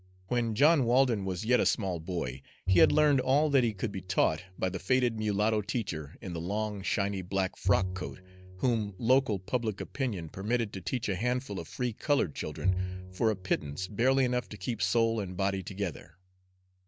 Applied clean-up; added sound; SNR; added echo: none; Bowed string instrument; 10 dB; none.